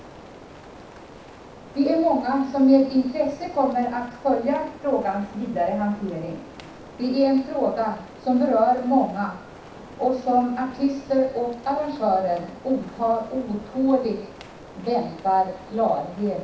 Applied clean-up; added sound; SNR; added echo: none; Rain; 19 dB; reverberation time 0.7 s.